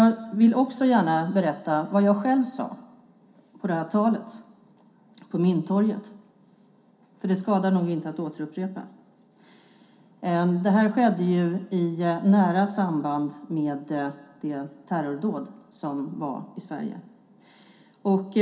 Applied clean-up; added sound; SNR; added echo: none; none; none; reverberation time 0.3 s.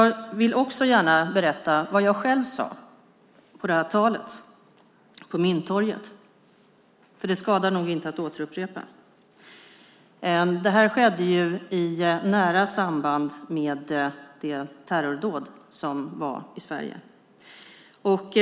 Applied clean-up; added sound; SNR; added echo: none; none; none; none.